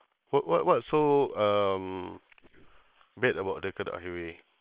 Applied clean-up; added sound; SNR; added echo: neural separator model SepFormer WHAM!.